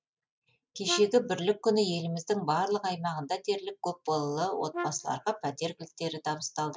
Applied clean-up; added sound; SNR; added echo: neural mask model RNNoise.